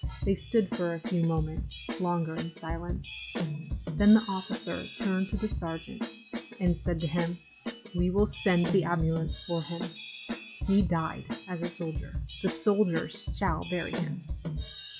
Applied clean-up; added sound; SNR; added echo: classical method log-MMSE.